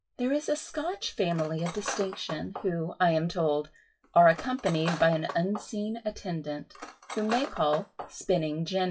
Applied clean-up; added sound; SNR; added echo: classical method WPE with log-MMSE.